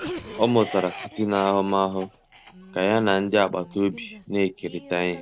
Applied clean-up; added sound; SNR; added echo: none; Cough; 15 dB; none.